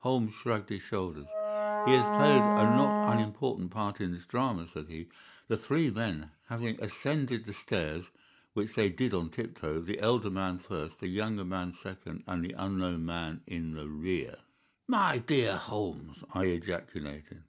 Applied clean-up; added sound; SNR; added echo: none; Wind instrument, woodwind instrument; -2 dB; none.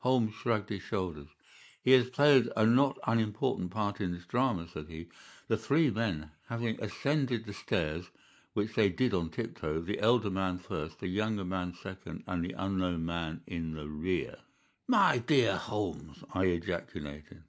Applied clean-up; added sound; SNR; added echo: neural mask model Resemble Enhance denoiser.